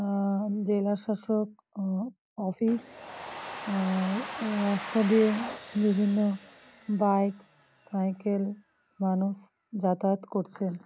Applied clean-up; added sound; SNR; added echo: none; Domestic sounds, home sounds; 15 dB; none.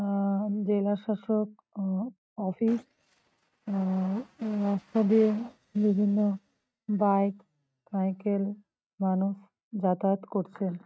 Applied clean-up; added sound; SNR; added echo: neural mask model RNNoise.